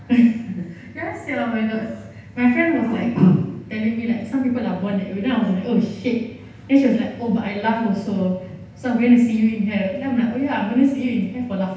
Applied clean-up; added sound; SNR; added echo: none; none; none; reverberation time 0.9 s.